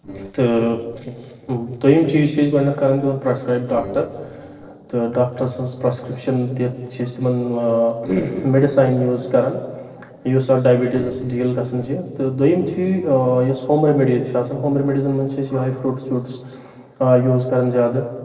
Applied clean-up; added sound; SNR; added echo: neural separator model SepFormer DNS4.